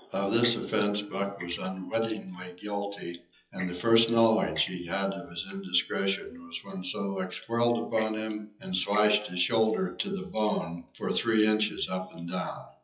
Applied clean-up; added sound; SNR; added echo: classical method WPE with log-MMSE.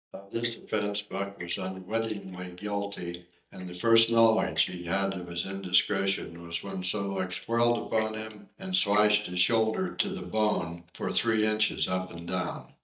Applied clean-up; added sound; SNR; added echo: neural mask model DeepFilterNet 3.